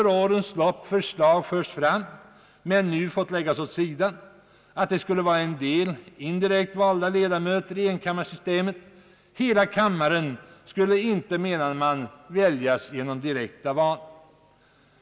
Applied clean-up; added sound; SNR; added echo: none; none; none; none.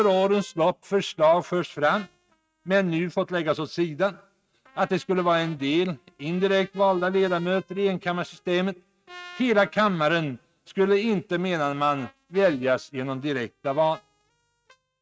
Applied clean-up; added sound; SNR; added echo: neural mask model RNNoise.